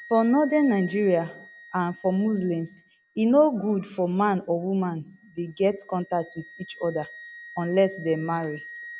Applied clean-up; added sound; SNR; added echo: none; Wind instrument, woodwind instrument; 20 dB; none.